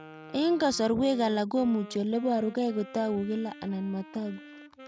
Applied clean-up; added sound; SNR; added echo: none; Wind instrument, woodwind instrument; 18 dB; none.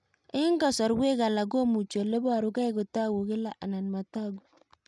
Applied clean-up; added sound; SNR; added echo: none; none; none; none.